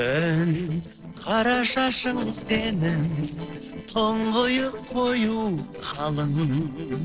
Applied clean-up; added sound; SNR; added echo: neural separator model SepFormer DNS4.